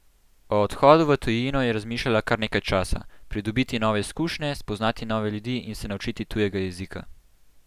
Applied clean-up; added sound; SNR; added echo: none; none; none; none.